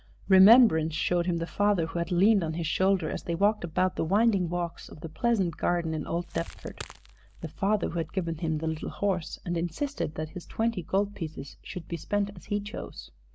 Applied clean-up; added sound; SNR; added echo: none; Crackle; 20 dB; none.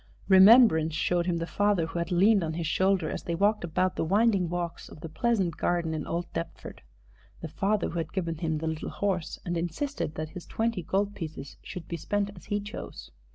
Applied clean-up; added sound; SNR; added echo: none; none; none; none.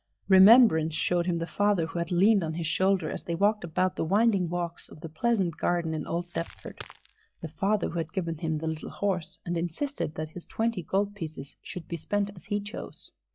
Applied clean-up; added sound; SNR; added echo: classical method log-MMSE.